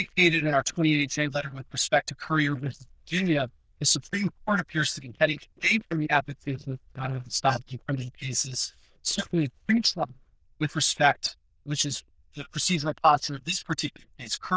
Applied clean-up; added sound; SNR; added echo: neural diffusion model UNIVERSE++.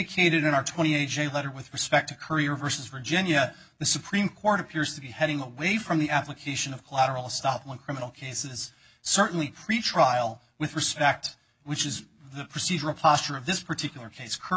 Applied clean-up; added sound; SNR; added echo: none; none; none; none.